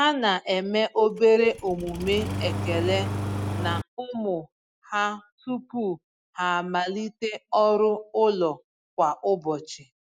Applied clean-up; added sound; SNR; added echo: none; Engine starting; 5 dB; none.